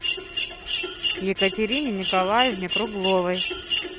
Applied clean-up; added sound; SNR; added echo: none; Mechanisms; 0 dB; none.